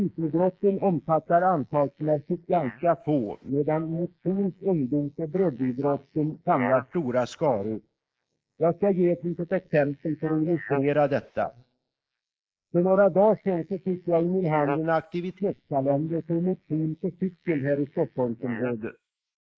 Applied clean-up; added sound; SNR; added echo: neural mask model Resemble Enhance denoiser.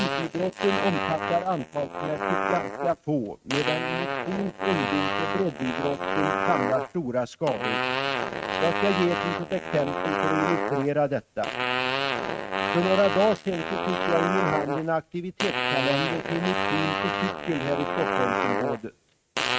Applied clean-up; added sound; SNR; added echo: neural mask model RNNoise.